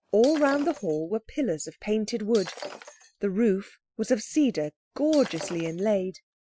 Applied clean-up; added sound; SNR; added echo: classical method Wiener filter.